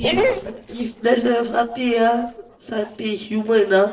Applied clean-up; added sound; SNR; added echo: neural separator model SepFormer DNS4.